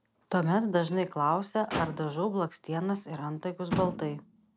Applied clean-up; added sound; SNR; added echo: none; Motor vehicle (road); 10 dB; none.